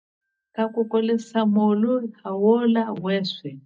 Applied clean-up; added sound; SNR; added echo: neural mask model DeepFilterNet 3.